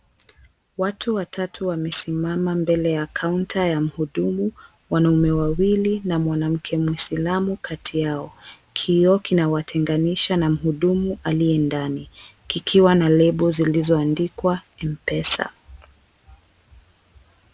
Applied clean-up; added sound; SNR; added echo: none; none; none; none.